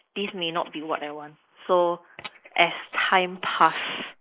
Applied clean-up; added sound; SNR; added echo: neural mask model Resemble Enhance denoiser.